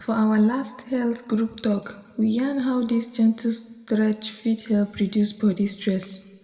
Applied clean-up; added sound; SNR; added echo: none; none; none; reverberation time 1.2 s.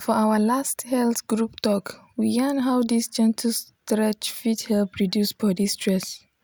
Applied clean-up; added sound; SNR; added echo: none; none; none; none.